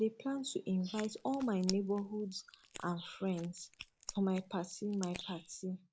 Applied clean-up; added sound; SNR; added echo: neural mask model Resemble Enhance denoiser.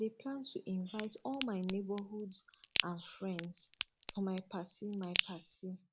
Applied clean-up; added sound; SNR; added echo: none; Crack; -4 dB; none.